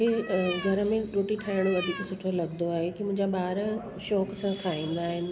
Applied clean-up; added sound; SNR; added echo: none; Cat; 11 dB; none.